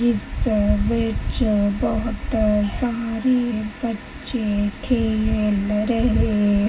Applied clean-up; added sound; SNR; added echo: none; Wind; 6 dB; reverberation time 0.4 s.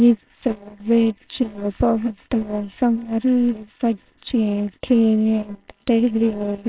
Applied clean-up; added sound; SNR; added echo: neural separator model SepFormer WHAMR!.